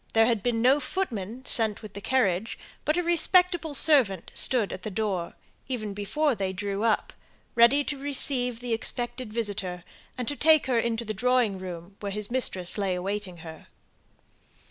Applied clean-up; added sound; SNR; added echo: none; none; none; none.